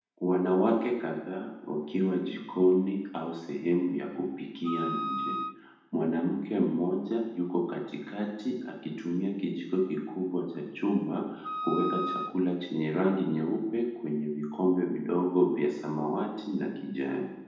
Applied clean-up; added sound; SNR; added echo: none; Wind instrument, woodwind instrument; 5 dB; reverberation time 0.9 s.